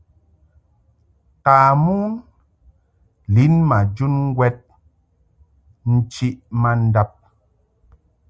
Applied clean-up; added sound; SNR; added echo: none; none; none; none.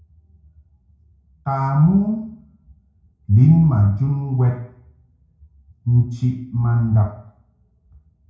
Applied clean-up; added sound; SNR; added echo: none; none; none; reverberation time 0.6 s.